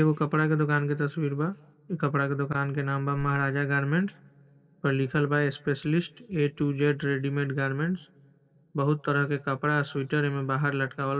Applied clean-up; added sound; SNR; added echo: neural separator model SepFormer DNS4.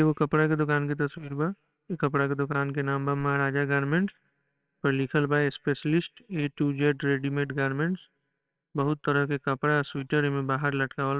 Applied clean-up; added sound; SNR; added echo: neural separator model SepFormer WHAMR!.